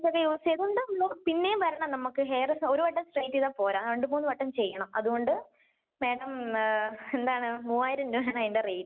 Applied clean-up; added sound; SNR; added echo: none; none; none; none.